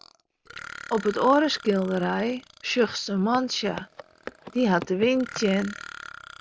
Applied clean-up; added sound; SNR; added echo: none; Walk, footsteps + Burping, eructation; 16 dB; none.